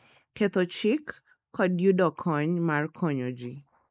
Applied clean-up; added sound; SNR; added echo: neural mask model Resemble Enhance denoiser.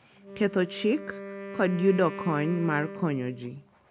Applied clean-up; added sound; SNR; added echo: none; Wind instrument, woodwind instrument; 12 dB; none.